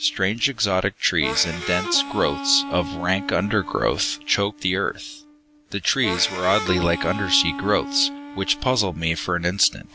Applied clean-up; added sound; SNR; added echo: none; Harmonica; 10 dB; none.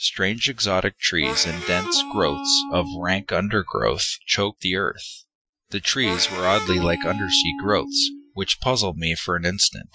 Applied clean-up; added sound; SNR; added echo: classical method Wiener filter.